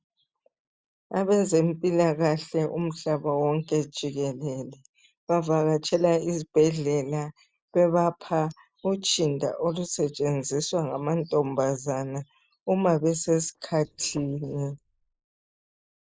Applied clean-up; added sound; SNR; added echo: neural mask model Resemble Enhance denoiser.